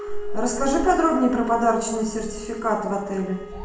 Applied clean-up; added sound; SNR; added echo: none; Wind instrument, woodwind instrument; 13 dB; reverberation time 0.9 s.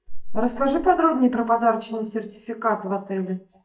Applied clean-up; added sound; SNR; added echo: neural mask model DeepFilterNet 3.